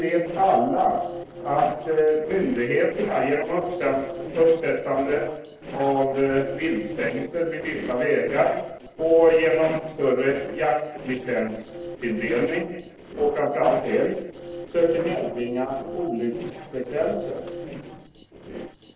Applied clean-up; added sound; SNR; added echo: neural separator model SepFormer DNS4.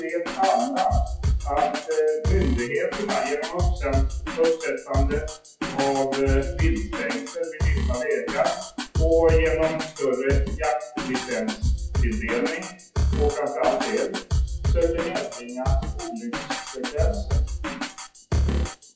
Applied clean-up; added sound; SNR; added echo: classical method WPE with log-MMSE.